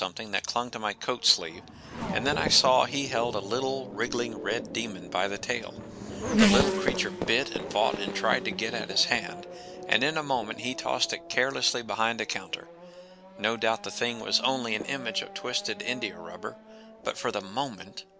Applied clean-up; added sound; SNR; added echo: none; Race car, auto racing / Accelerating, revving, vroom; 5 dB; none.